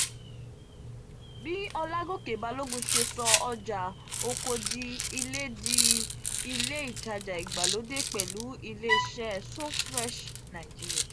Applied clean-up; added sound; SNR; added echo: none; Bowed string instrument + Rattle; -4 dB; none.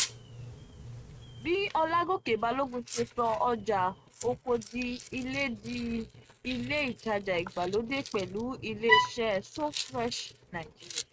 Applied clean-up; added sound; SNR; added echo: neural mask model RNNoise.